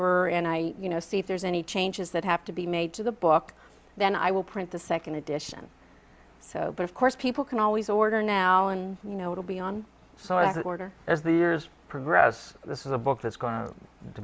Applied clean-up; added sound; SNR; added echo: none; none; none; none.